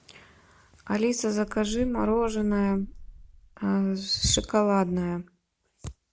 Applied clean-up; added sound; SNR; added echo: none; Wind; 13 dB; none.